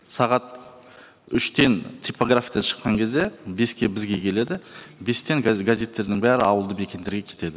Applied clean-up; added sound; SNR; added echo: none; none; none; none.